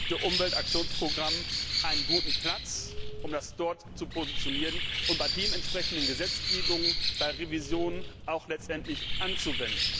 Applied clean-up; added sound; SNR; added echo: none; Bird; -4 dB; none.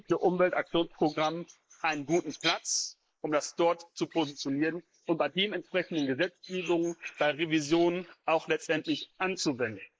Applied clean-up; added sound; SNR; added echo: neural mask model Resemble Enhance denoiser.